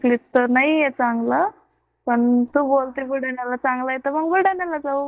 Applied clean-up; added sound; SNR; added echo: neural mask model DeepFilterNet 3.